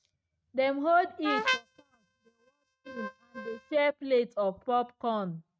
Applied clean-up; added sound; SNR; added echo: neural mask model RNNoise.